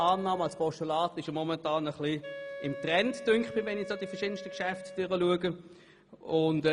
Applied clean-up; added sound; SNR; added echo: none; Wind instrument, woodwind instrument; 14 dB; none.